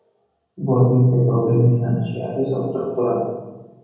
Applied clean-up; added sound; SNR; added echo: none; none; none; reverberation time 1.3 s.